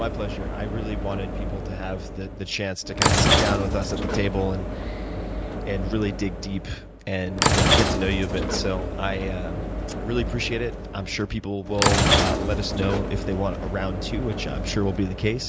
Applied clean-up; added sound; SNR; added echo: none; Sliding door / Train; -2 dB; none.